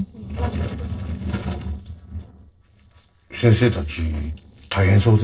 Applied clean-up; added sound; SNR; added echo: neural separator model SepFormer DNS4.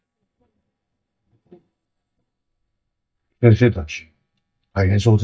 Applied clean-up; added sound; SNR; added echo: neural mask model DeepFilterNet 3.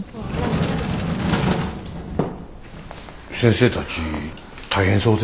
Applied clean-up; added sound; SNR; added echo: none; none; none; none.